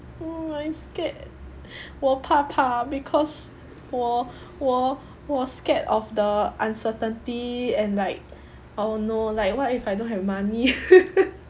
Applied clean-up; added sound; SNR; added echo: none; none; none; none.